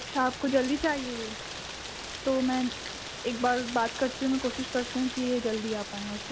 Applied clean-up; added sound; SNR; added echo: none; Rain; 9 dB; none.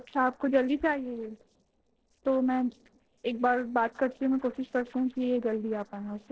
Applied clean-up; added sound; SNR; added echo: neural separator model SepFormer DNS4.